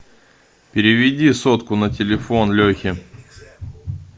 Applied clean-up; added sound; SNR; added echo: none; none; none; none.